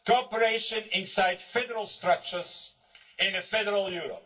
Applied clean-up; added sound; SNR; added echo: none; none; none; reverberation time 0.2 s.